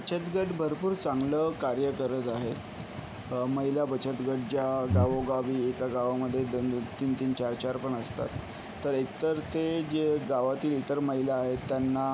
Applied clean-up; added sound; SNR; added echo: none; Breathing; -2 dB; none.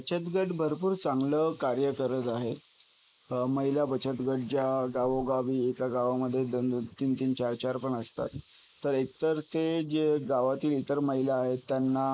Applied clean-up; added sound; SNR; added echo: neural mask model Resemble Enhance denoiser.